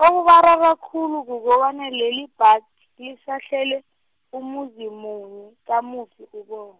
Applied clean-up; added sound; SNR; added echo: none; none; none; none.